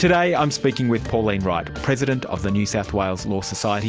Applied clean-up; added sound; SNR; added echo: none; none; none; none.